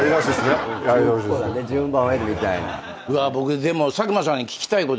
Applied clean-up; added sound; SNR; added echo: none; none; none; none.